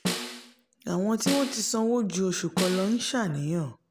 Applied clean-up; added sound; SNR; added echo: none; Snare drum; 7 dB; none.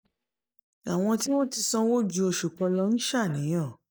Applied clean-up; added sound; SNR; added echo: neural mask model DeepFilterNet 3.